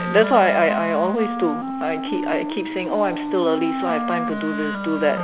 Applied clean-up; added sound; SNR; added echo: none; Wind instrument, woodwind instrument; 5 dB; none.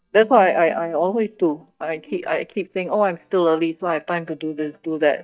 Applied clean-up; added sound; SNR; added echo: neural mask model DeepFilterNet 3.